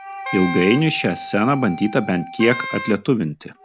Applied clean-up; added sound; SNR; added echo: none; Wind instrument, woodwind instrument + Wind instrument, woodwind instrument; 11 dB; none.